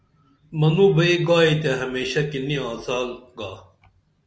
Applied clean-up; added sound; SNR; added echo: none; none; none; none.